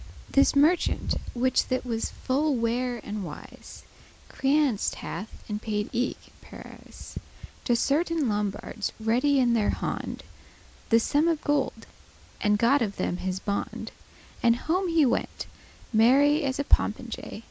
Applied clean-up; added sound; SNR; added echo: none; none; none; none.